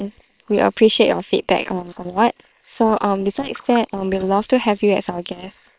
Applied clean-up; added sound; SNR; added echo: neural separator model SepFormer WHAM!.